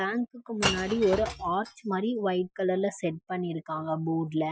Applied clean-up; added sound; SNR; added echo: classical method Wiener filter.